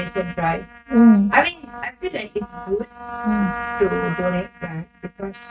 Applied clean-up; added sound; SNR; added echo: neural mask model RNNoise.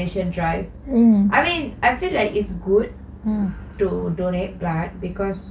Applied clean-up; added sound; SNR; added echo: none; none; none; none.